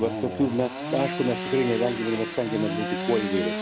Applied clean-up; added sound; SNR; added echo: none; Sawing / Engine; 4 dB; none.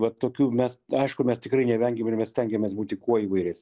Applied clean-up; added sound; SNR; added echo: none; none; none; none.